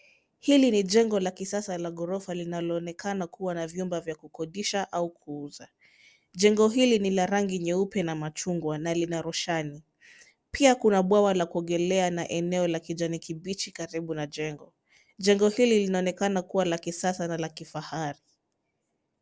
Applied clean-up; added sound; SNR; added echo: none; none; none; none.